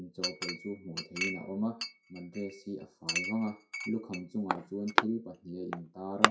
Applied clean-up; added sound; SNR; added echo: classical method WPE with log-MMSE.